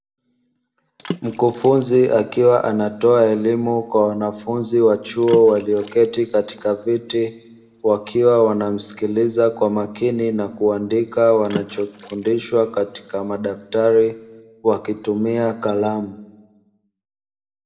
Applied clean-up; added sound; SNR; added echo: none; Water / Splash, splatter; 18 dB; reverberation time 0.9 s.